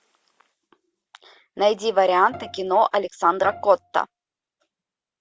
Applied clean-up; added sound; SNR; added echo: none; Bowed string instrument; 19 dB; none.